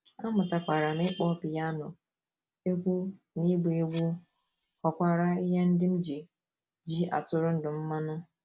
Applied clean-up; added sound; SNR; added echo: none; Cutlery, silverware; 11 dB; none.